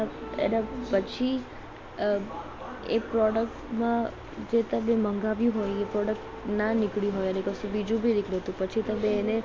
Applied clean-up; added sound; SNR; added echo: none; Wind instrument, woodwind instrument; 16 dB; none.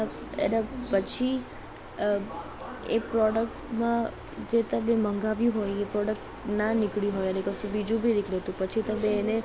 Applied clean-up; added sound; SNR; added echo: none; none; none; none.